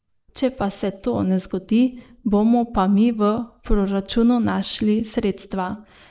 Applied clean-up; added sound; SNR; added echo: neural mask model Resemble Enhance denoiser.